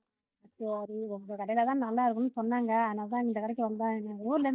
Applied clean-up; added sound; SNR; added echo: neural mask model DeepFilterNet 3.